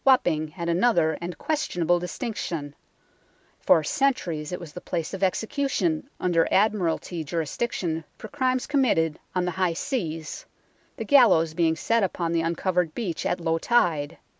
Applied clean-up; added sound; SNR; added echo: none; none; none; none.